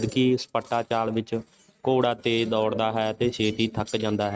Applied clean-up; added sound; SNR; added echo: neural mask model RNNoise.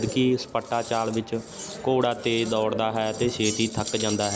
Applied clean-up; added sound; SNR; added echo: none; Cutlery, silverware; 13 dB; none.